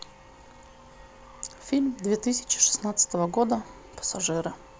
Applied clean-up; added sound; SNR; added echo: none; none; none; none.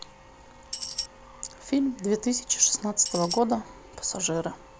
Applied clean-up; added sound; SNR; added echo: none; Tambourine; 5 dB; none.